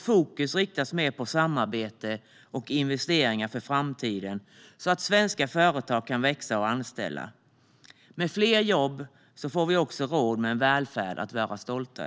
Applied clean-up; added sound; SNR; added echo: none; none; none; none.